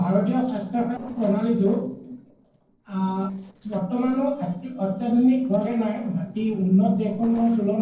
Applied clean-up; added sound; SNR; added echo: neural separator model SepFormer DNS4.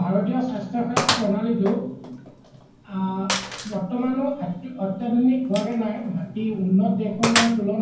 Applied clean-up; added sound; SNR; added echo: none; Gunshot, gunfire; 7 dB; reverberation time 0.9 s.